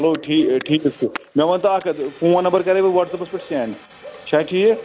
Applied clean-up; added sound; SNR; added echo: none; Fire + Bark / Livestock, farm animals, working animals; 19 dB; none.